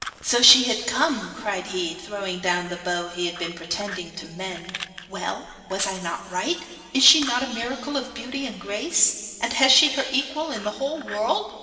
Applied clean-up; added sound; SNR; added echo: none; Fire; 19 dB; reverberation time 2.2 s.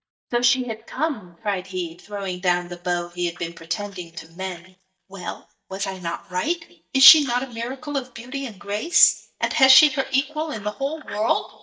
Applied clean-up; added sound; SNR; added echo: neural mask model DeepFilterNet 3.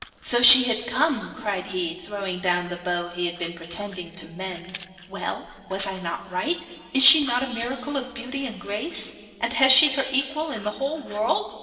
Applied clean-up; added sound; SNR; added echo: neural separator model SepFormer DNS4.